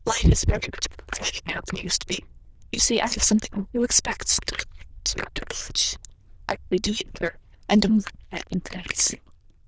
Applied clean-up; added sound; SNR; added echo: neural diffusion model UNIVERSE++.